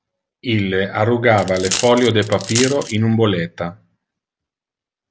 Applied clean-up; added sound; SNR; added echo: none; Coin (dropping); 7 dB; none.